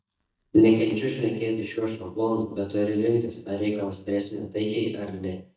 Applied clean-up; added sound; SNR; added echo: neural mask model DeepFilterNet 3.